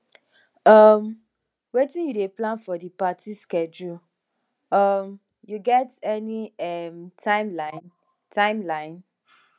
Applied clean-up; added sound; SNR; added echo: none; none; none; none.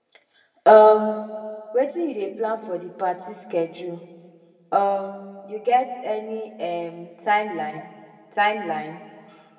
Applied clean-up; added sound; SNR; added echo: none; none; none; reverberation time 1.6 s.